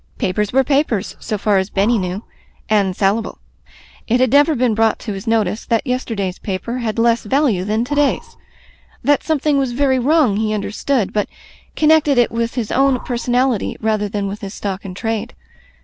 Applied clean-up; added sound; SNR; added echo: none; Breathing; 19 dB; none.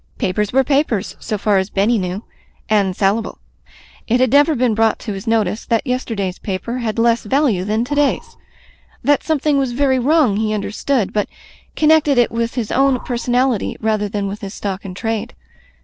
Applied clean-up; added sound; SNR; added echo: neural separator model SepFormer DNS4.